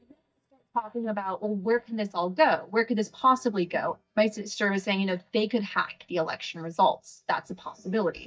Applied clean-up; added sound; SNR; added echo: neural mask model DeepFilterNet 3.